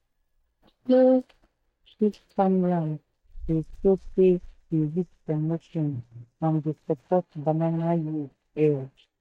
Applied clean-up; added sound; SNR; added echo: neural mask model DeepFilterNet 3.